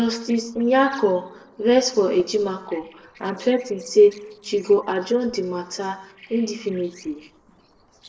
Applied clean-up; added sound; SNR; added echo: neural separator model SepFormer DNS4.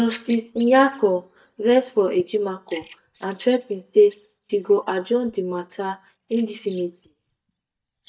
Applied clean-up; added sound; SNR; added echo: neural mask model DeepFilterNet 3.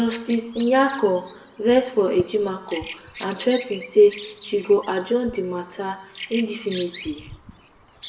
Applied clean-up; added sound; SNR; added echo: none; Bird vocalization, bird call, bird song; 11 dB; reverberation time 0.9 s.